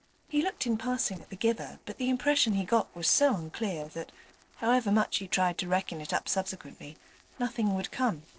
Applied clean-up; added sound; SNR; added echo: neural separator model SepFormer DNS4.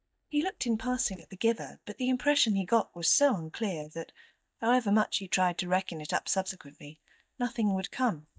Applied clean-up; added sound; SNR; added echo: neural mask model DeepFilterNet 3.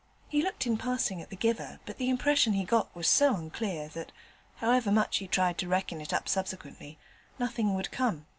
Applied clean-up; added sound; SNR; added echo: none; none; none; none.